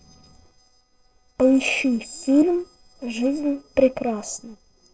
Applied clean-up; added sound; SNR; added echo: neural separator model SepFormer DNS4.